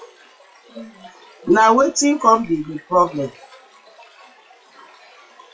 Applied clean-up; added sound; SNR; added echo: classical method WPE with log-MMSE.